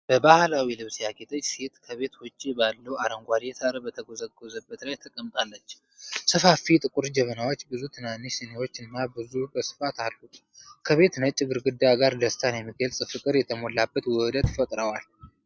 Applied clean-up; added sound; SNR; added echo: none; Knock; 7 dB; none.